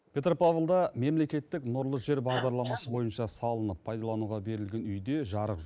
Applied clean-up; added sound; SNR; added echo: neural mask model Resemble Enhance denoiser.